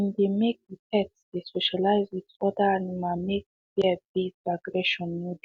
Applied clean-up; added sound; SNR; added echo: none; none; none; none.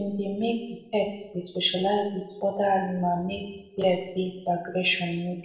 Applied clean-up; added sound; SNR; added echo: none; none; none; reverberation time 0.8 s.